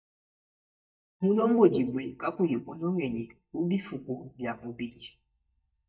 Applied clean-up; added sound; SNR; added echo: neural mask model DeepFilterNet 3.